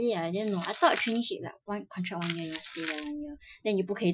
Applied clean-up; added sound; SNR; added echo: classical method Wiener filter.